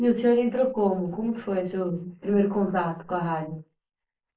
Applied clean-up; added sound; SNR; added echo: neural mask model Resemble Enhance denoiser.